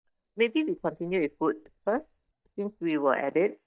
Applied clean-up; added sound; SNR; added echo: neural mask model DeepFilterNet 3.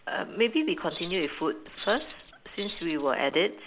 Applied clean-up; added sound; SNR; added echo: none; Keys jangling; 13 dB; none.